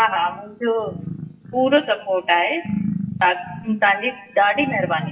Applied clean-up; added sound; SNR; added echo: classical method WPE with log-MMSE.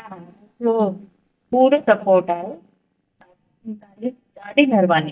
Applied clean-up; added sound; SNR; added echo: neural mask model DeepFilterNet 3.